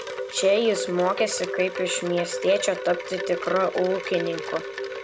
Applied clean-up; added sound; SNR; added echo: none; Wind chime; 7 dB; none.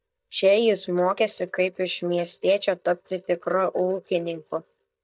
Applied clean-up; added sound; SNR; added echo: neural mask model DeepFilterNet 3.